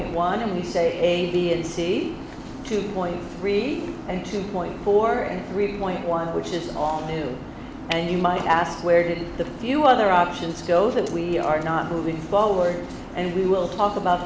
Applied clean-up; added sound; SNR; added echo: none; none; none; none.